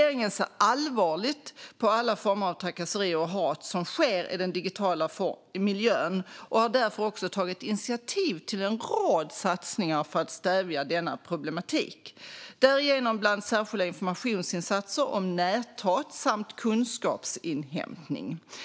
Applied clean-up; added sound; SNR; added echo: none; none; none; none.